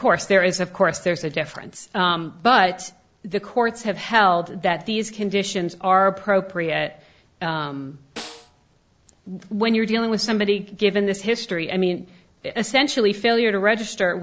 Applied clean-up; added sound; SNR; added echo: neural separator model SepFormer DNS4.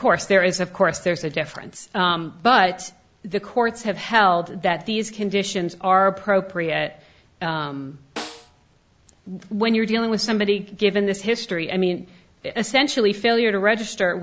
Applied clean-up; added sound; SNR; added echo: none; Snare drum; 17 dB; none.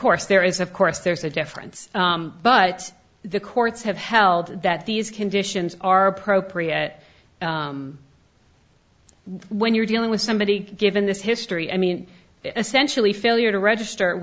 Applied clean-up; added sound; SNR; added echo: none; none; none; none.